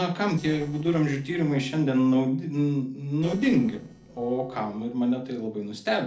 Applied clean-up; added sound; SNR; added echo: neural separator model SepFormer DNS4.